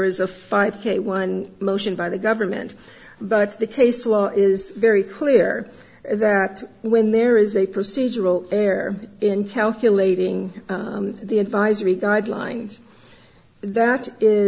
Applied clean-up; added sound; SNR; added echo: none; none; none; none.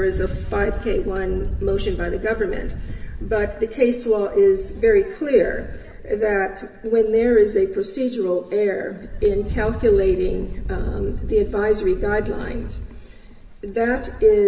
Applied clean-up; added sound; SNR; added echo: none; Wind; 8 dB; reverberation time 1.7 s.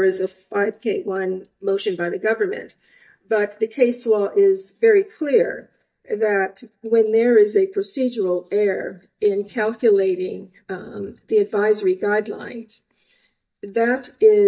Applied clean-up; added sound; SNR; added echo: neural mask model DeepFilterNet 3.